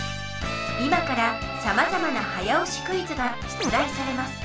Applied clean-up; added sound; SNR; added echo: none; Wind instrument, woodwind instrument; 17 dB; none.